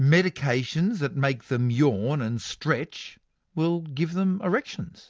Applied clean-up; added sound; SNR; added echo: none; none; none; none.